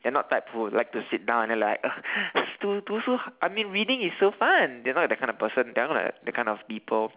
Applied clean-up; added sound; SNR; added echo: none; none; none; none.